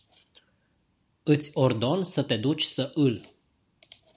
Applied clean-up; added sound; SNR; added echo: none; none; none; none.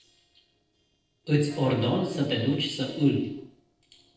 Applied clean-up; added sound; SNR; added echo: neural separator model SepFormer DNS4.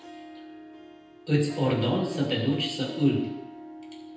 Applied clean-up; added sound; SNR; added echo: none; Harp; 13 dB; reverberation time 0.9 s.